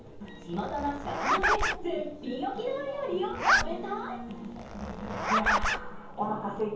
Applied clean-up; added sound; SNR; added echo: none; Zipper (clothing); -2 dB; reverberation time 0.7 s.